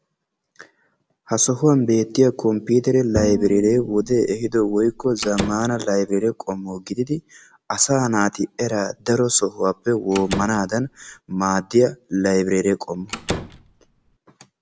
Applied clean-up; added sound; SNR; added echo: none; Bowed string instrument + Slam; 10 dB; none.